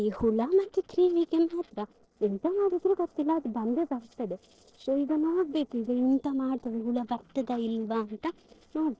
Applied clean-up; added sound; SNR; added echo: neural separator model SepFormer DNS4.